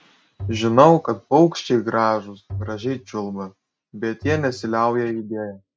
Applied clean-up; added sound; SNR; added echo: neural mask model RNNoise.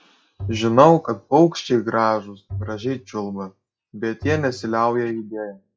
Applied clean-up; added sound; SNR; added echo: classical method log-MMSE.